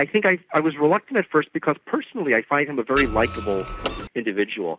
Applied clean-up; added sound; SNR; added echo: none; Printer; 6 dB; none.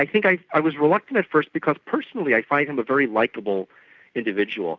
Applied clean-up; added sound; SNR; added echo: none; none; none; none.